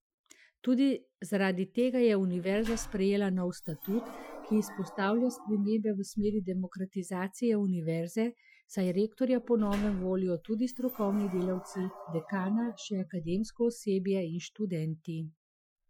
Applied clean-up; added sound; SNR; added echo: classical method Wiener filter.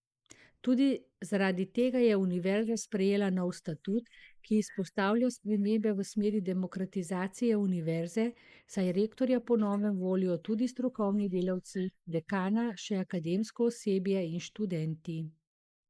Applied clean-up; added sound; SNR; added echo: neural mask model Resemble Enhance denoiser.